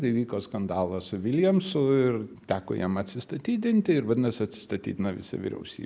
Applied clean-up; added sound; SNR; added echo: none; none; none; none.